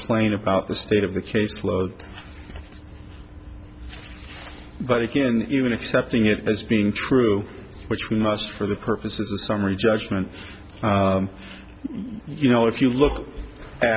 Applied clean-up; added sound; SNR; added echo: none; none; none; none.